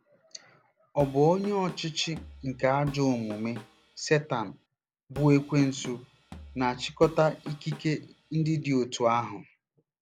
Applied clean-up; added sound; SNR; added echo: none; Drum kit; 18 dB; none.